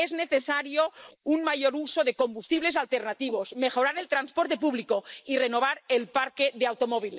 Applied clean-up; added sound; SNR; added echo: neural mask model Resemble Enhance denoiser.